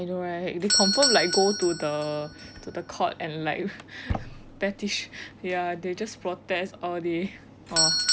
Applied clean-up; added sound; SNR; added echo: none; Doorbell; 2 dB; none.